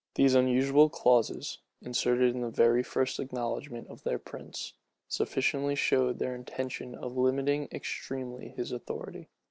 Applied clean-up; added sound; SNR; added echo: none; none; none; none.